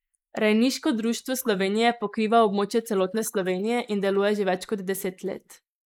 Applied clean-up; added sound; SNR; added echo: neural mask model Resemble Enhance denoiser.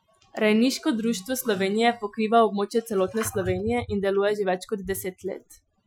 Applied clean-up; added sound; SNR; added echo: classical method Wiener filter.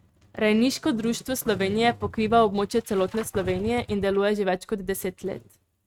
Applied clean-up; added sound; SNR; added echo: neural mask model RNNoise.